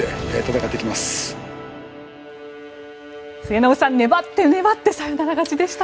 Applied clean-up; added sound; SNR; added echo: none; Bowed string instrument; 16 dB; none.